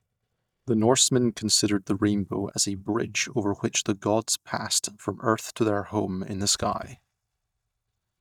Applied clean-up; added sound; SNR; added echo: neural mask model DeepFilterNet 3.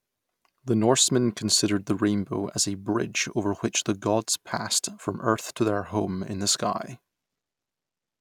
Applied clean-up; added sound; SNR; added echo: none; none; none; none.